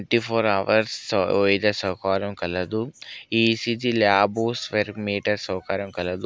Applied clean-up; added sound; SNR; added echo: none; none; none; none.